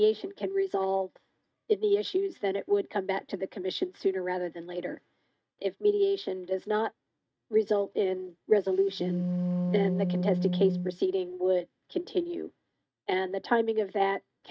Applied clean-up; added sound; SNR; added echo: neural mask model RNNoise.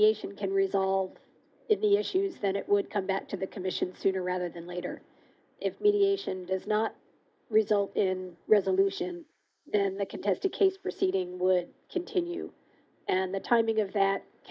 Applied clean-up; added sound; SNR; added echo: neural mask model Resemble Enhance denoiser.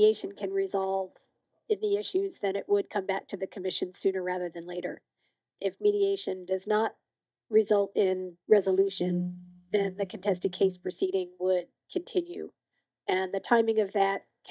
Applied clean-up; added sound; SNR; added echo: neural mask model DeepFilterNet 3.